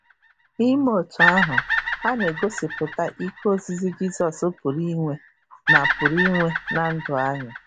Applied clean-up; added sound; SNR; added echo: none; Bird vocalization, bird call, bird song; 2 dB; none.